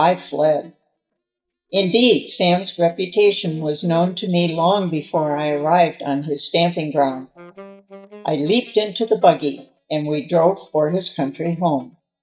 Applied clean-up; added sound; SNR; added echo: neural mask model DeepFilterNet 3.